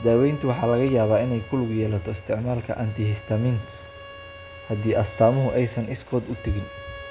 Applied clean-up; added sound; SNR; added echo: none; Bowed string instrument; 18 dB; none.